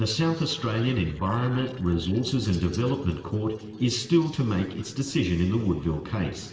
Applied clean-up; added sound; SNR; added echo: neural separator model SepFormer DNS4.